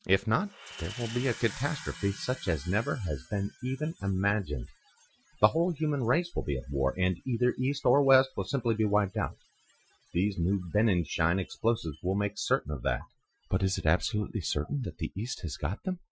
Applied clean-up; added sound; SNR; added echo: classical method Wiener filter.